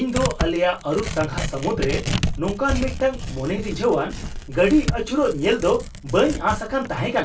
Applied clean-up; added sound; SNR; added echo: none; Tearing; 6 dB; reverberation time 0.2 s.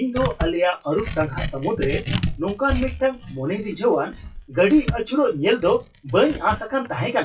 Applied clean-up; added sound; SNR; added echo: classical method WPE with log-MMSE.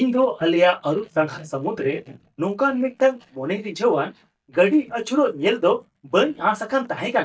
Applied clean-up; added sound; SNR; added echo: neural mask model DeepFilterNet 3.